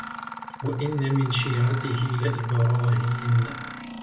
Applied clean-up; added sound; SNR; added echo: none; Mechanisms; 11 dB; reverberation time 0.2 s.